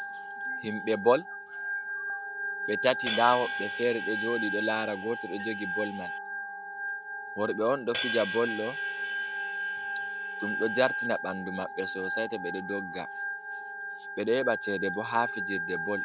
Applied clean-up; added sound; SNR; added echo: none; Hi-hat + Organ; 3 dB; none.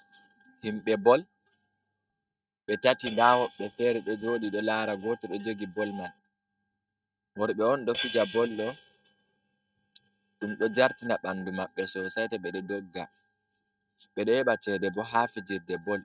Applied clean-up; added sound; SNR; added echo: neural mask model RNNoise.